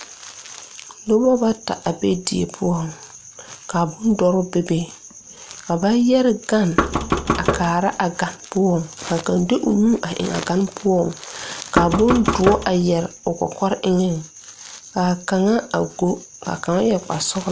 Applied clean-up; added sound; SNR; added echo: none; Knock; 3 dB; none.